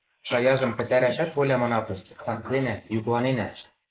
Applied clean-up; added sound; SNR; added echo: neural mask model Resemble Enhance denoiser.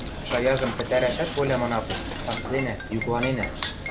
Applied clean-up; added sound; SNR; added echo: none; Knock; 3 dB; none.